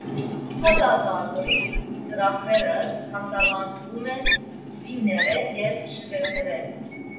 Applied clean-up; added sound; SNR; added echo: none; Wild animals; 3 dB; reverberation time 0.9 s.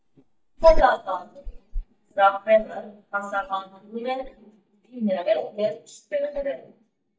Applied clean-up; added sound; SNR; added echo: neural mask model DeepFilterNet 3.